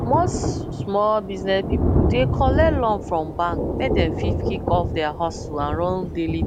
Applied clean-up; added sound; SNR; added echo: none; Thunder; 0 dB; none.